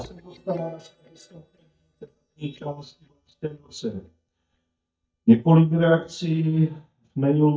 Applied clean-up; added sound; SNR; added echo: neural mask model DeepFilterNet 3.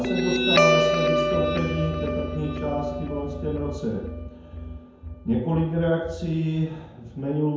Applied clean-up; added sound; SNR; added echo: none; Guitar; 0 dB; reverberation time 0.9 s.